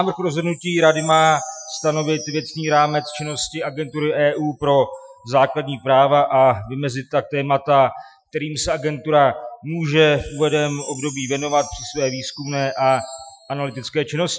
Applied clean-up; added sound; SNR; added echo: classical method Wiener filter.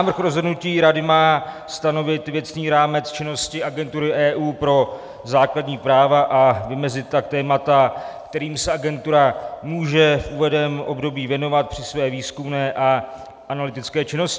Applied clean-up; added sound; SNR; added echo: none; none; none; none.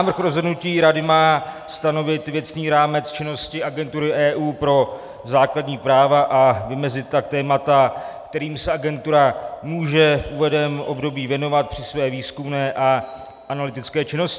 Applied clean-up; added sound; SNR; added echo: none; Wind chime; 19 dB; none.